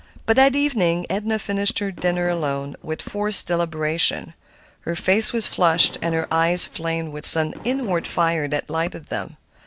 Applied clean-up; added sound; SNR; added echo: none; Fireworks; 20 dB; none.